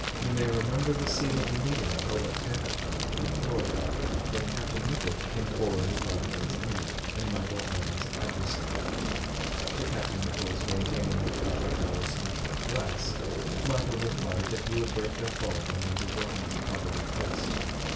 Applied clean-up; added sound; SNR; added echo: none; Fire; -2 dB; reverberation time 0.3 s.